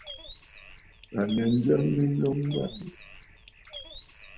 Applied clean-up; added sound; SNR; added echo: none; Bird; 13 dB; none.